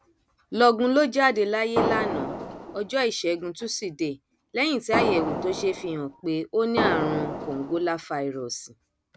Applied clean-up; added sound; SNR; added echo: none; Fireworks; 3 dB; none.